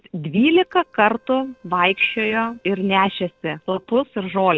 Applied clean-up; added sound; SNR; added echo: neural separator model SepFormer DNS4.